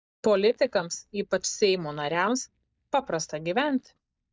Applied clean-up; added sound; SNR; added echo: neural mask model DeepFilterNet 3.